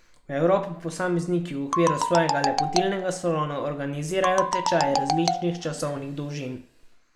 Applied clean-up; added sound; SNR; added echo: none; Marimba, xylophone; 2 dB; none.